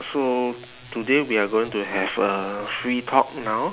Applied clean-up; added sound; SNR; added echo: none; none; none; none.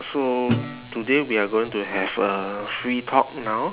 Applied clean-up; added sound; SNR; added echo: none; Guitar; 7 dB; none.